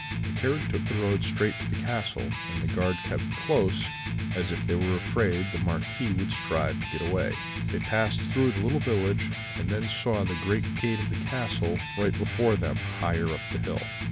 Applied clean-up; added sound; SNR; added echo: none; Electric guitar; 2 dB; none.